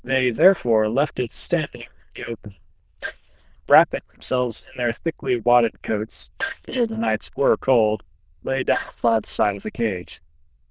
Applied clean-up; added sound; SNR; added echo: neural diffusion model UNIVERSE++.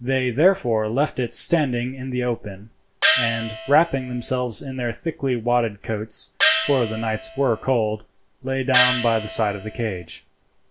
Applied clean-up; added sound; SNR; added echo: none; Gong; 2 dB; none.